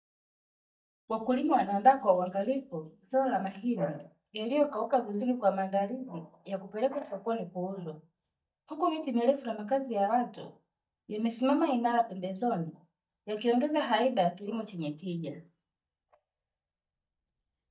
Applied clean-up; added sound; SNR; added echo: neural mask model DeepFilterNet 3.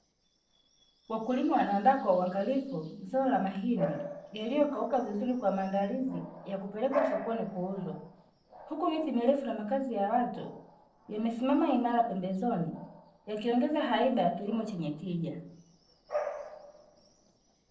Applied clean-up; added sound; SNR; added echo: neural separator model SepFormer DNS4.